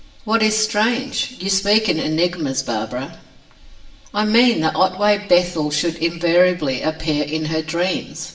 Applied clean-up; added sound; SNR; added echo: none; none; none; reverberation time 0.7 s.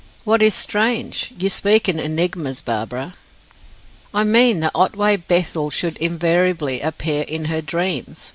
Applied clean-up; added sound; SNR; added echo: none; none; none; none.